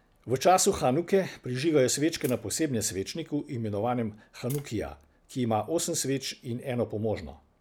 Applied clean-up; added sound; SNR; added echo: none; Tap; 18 dB; none.